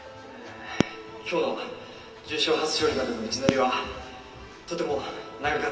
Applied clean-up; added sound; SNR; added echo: none; Fireworks; 4 dB; reverberation time 1.9 s.